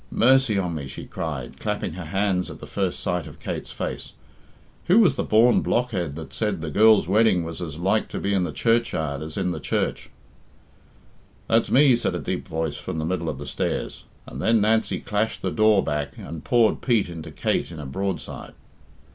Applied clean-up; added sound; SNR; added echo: none; none; none; none.